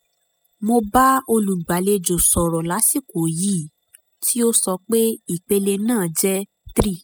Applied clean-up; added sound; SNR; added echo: classical method spectral subtraction.